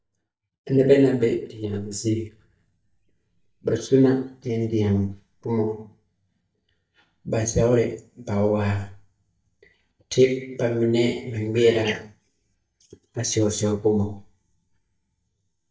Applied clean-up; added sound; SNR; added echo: neural mask model DeepFilterNet 3.